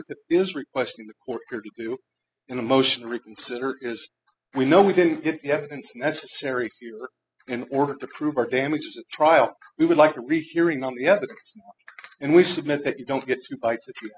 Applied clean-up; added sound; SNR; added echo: classical method spectral subtraction.